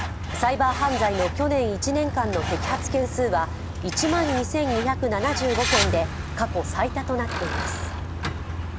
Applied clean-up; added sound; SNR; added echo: none; Truck; 3 dB; none.